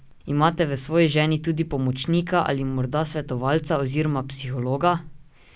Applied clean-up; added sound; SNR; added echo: none; none; none; none.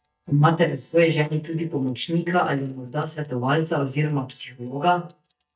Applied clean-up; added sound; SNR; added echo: neural mask model DeepFilterNet 3.